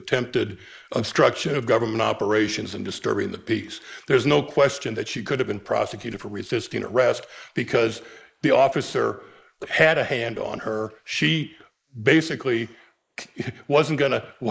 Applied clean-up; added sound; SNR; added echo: neural mask model Resemble Enhance denoiser.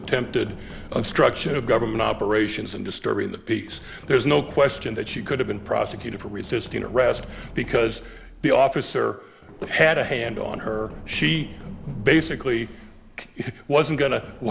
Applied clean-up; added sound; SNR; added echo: none; Run; 15 dB; none.